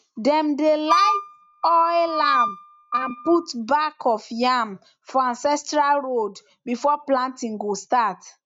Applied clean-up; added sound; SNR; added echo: neural mask model RNNoise.